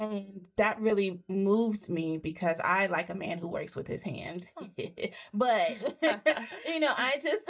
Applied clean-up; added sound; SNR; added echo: neural mask model DeepFilterNet 3.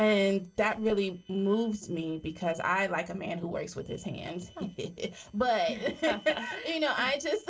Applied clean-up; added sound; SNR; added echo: neural separator model SepFormer DNS4.